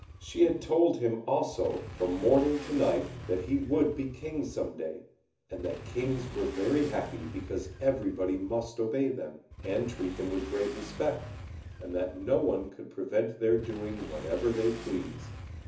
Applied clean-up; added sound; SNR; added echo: none; Motorcycle / Accelerating, revving, vroom; 14 dB; reverberation time 0.7 s.